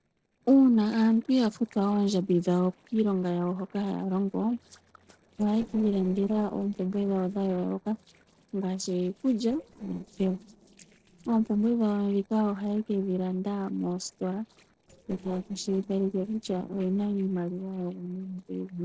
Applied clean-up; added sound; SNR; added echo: neural separator model SepFormer DNS4.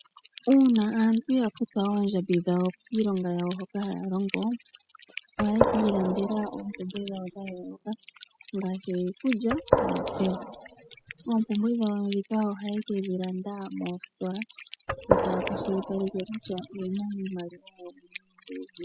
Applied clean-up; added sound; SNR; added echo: classical method spectral subtraction.